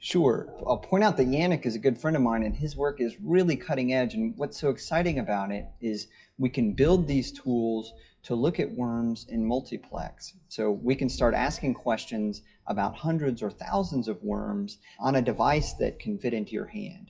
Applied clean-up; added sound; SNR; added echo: classical method WPE with log-MMSE.